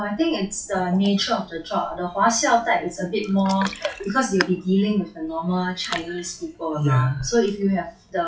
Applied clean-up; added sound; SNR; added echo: classical method WPE with log-MMSE.